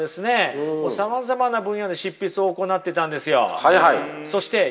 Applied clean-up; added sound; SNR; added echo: none; none; none; none.